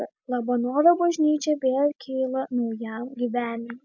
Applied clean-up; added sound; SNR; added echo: none; none; none; none.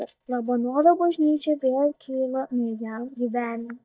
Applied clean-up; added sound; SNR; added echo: neural mask model DeepFilterNet 3.